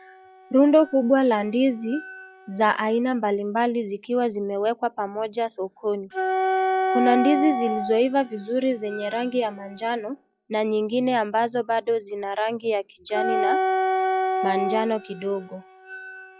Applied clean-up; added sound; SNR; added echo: classical method log-MMSE.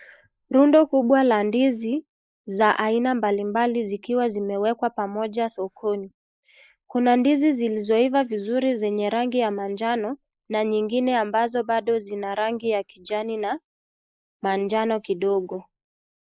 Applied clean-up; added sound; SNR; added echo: neural mask model Resemble Enhance denoiser.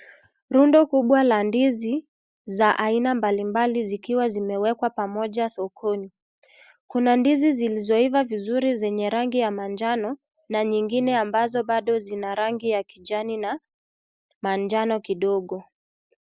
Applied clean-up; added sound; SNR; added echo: none; none; none; none.